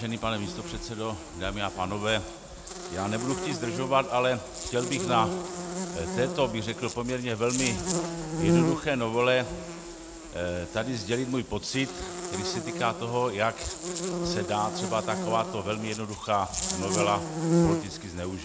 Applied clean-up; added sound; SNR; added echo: none; Buzz; 3 dB; none.